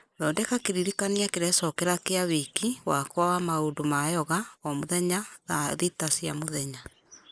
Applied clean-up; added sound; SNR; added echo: neural mask model Resemble Enhance denoiser.